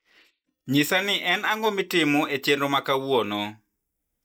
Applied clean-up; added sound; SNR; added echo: neural mask model DeepFilterNet 3.